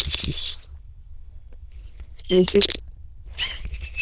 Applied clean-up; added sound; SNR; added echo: neural diffusion model UNIVERSE++.